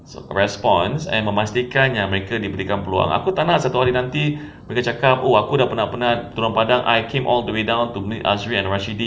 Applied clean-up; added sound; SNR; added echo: none; none; none; none.